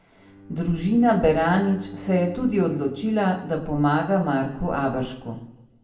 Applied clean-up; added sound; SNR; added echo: none; Bowed string instrument; 19 dB; reverberation time 0.7 s.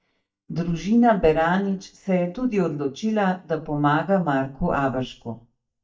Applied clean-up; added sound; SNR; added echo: neural mask model DeepFilterNet 3.